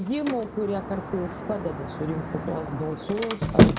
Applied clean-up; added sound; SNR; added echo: none; Sliding door; -3 dB; none.